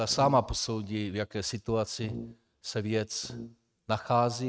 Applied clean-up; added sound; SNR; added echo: neural mask model RNNoise.